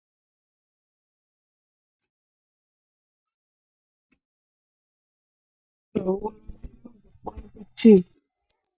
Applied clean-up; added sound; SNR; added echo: neural mask model DeepFilterNet 3.